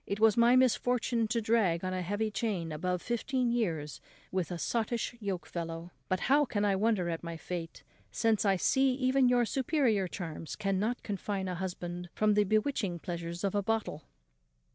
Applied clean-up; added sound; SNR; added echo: none; none; none; none.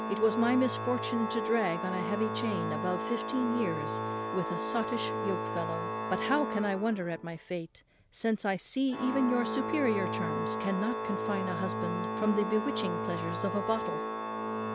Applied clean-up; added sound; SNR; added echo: none; Organ; 2 dB; none.